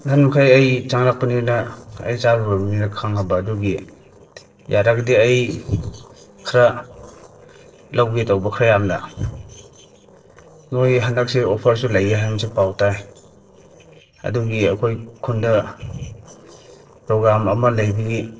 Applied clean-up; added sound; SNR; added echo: neural separator model SepFormer DNS4.